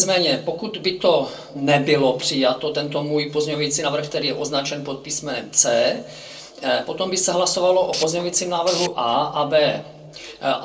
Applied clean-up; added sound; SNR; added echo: neural separator model SepFormer DNS4.